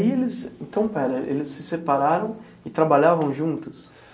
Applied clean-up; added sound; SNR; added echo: none; none; none; none.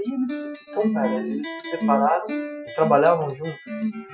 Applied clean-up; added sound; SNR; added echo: classical method Wiener filter.